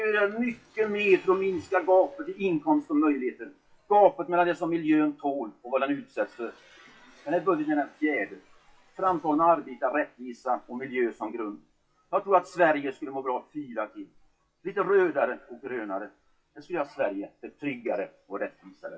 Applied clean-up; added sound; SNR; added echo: classical method WPE with log-MMSE.